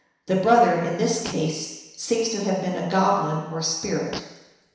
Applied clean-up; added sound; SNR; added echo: none; Fart; 19 dB; reverberation time 1.0 s.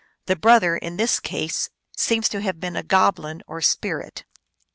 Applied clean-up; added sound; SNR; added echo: none; none; none; none.